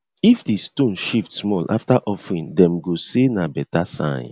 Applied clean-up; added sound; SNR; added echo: none; none; none; none.